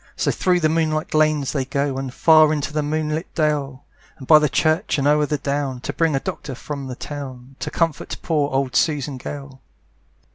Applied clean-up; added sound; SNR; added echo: none; none; none; none.